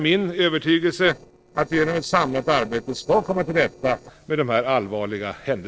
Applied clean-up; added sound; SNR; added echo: neural separator model SepFormer DNS4.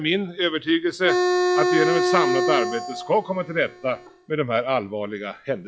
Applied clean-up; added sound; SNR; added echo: classical method log-MMSE.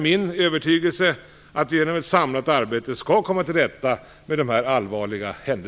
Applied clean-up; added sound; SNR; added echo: none; none; none; none.